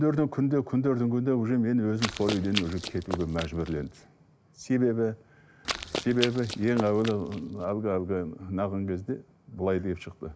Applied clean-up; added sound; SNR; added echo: none; Run; 9 dB; none.